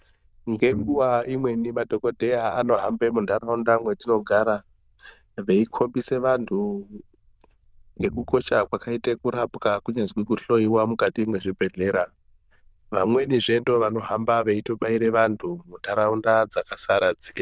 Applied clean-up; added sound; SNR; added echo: neural diffusion model UNIVERSE++.